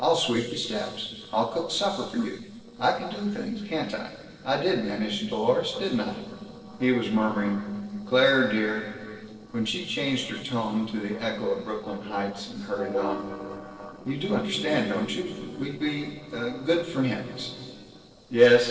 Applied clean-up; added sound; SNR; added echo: neural separator model SepFormer DNS4.